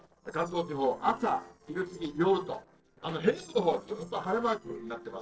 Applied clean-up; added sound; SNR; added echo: neural separator model SepFormer DNS4.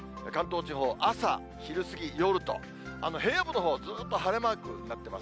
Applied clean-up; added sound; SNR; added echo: none; none; none; none.